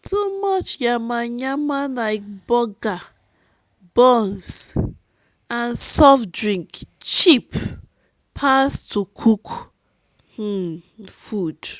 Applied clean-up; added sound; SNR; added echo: none; none; none; none.